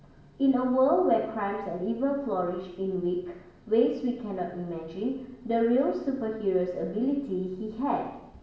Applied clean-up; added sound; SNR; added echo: none; none; none; reverberation time 0.7 s.